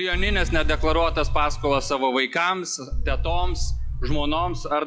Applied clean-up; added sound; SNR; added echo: classical method log-MMSE.